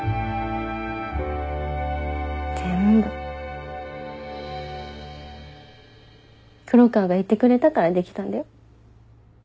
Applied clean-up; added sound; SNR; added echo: none; none; none; none.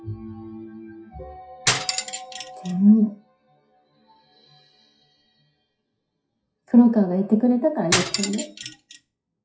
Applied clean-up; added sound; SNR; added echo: classical method WPE with log-MMSE.